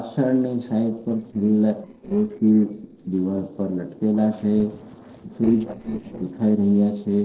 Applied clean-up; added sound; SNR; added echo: neural separator model SepFormer DNS4.